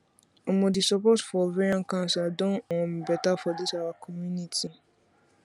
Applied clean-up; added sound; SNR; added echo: none; none; none; none.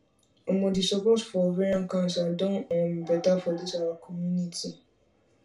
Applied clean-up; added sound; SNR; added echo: none; none; none; reverberation time 0.2 s.